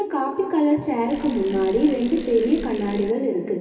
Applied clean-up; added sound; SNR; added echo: none; Bicycle; 13 dB; reverberation time 2.6 s.